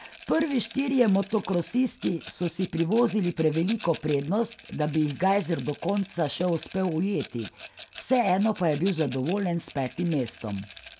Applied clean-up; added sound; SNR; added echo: none; Rattle; 19 dB; none.